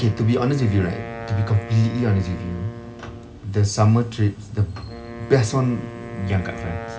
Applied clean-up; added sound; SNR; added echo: none; Wind instrument, woodwind instrument; 14 dB; reverberation time 2.8 s.